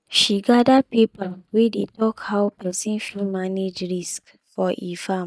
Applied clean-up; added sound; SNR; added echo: neural mask model DeepFilterNet 3.